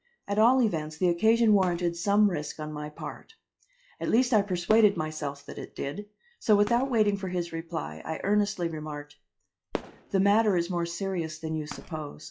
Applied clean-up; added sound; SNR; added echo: classical method log-MMSE.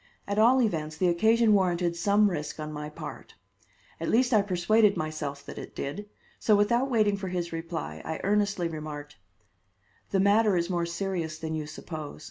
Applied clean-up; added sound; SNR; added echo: none; none; none; none.